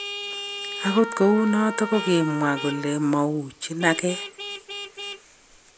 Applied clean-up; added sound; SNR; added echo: none; Vehicle horn, car horn, honking + Trumpet; 10 dB; none.